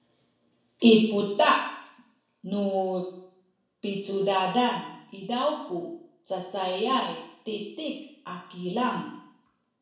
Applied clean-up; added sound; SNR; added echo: none; none; none; reverberation time 0.6 s.